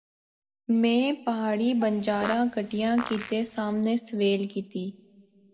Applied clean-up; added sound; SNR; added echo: none; Fart; 13 dB; reverberation time 2.0 s.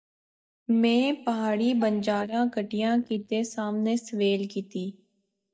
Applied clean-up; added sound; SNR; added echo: neural mask model DeepFilterNet 3.